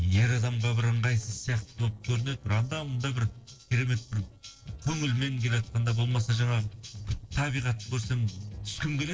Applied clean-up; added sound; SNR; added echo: neural separator model SepFormer DNS4.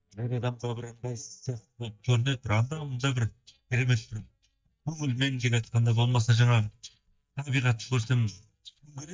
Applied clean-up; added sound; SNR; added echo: neural mask model DeepFilterNet 3.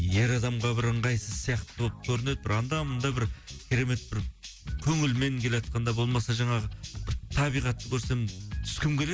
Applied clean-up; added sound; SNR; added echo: none; none; none; none.